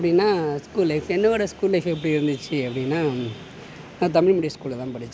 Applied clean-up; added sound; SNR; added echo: none; none; none; none.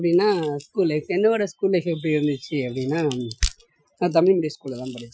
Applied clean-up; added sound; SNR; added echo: classical method Wiener filter.